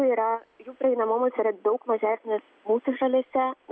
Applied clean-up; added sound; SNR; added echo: none; none; none; none.